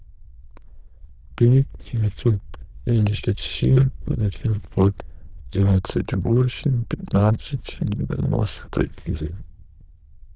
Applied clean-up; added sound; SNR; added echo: neural diffusion model UNIVERSE++.